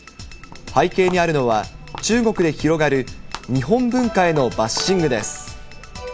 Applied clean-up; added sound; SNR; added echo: none; Walk, footsteps; 16 dB; none.